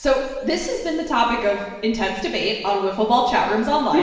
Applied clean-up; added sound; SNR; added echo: none; none; none; reverberation time 1.2 s.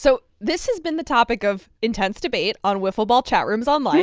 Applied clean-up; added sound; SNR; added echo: none; none; none; none.